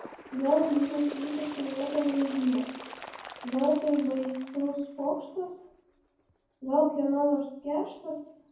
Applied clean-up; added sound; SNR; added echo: none; Bird; 16 dB; reverberation time 0.9 s.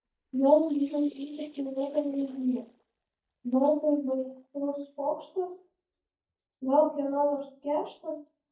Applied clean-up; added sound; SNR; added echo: neural mask model DeepFilterNet 3.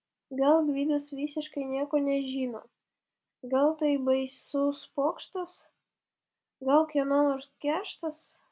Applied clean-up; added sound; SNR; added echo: none; none; none; none.